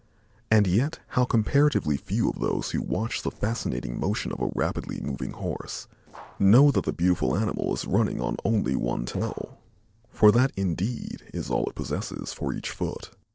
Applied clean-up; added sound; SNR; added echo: neural separator model SepFormer DNS4.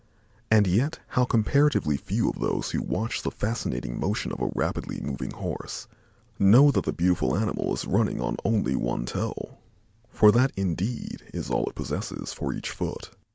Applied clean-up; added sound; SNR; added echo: none; none; none; none.